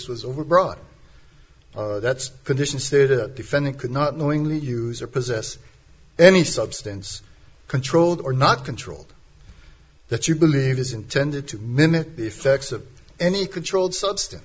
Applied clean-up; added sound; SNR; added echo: none; none; none; none.